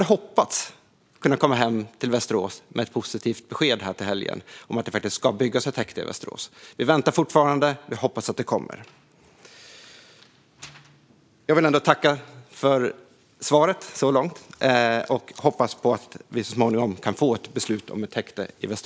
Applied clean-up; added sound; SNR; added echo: none; none; none; none.